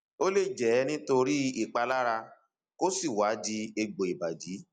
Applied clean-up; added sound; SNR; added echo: none; none; none; none.